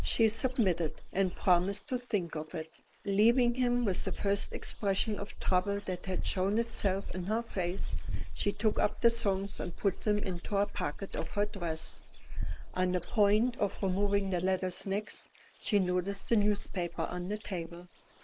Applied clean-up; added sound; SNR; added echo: neural mask model Resemble Enhance denoiser.